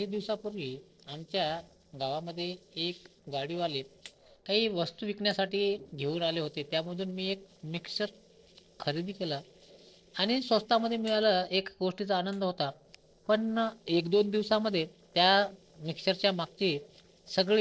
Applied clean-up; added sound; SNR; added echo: neural separator model SepFormer DNS4.